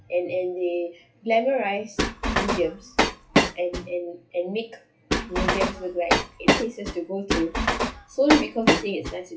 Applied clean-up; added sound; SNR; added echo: classical method WPE with log-MMSE.